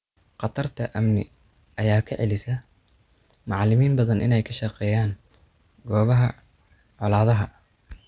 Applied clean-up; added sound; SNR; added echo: none; none; none; none.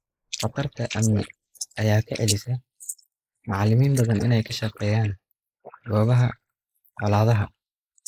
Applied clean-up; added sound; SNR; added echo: neural mask model Resemble Enhance denoiser.